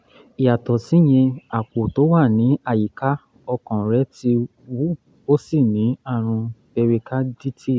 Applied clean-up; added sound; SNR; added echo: none; none; none; none.